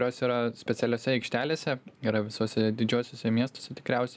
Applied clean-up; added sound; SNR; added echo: none; none; none; none.